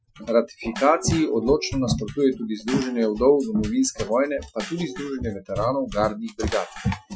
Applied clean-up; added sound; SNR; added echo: classical method Wiener filter.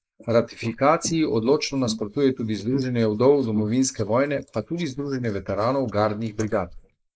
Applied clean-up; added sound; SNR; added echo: neural mask model Resemble Enhance denoiser.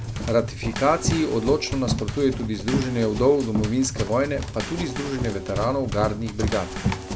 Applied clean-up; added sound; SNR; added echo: none; Run + Bass drum / Snare drum / Drum kit; 5 dB; none.